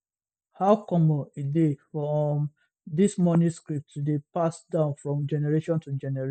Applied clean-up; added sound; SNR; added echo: none; none; none; none.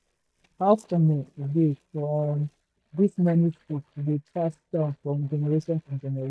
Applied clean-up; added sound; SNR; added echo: neural mask model DeepFilterNet 3.